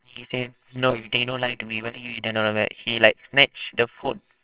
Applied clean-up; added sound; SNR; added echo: neural separator model SepFormer WHAMR!.